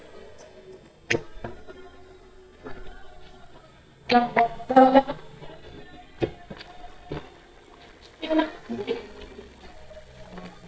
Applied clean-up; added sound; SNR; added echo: neural mask model DeepFilterNet 3.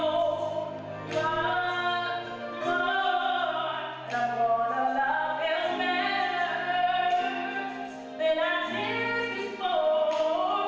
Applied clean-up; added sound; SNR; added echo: none; none; none; none.